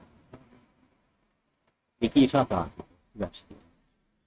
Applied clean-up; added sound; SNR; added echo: neural mask model RNNoise.